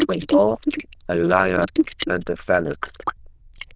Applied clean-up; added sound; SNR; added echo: neural diffusion model UNIVERSE++.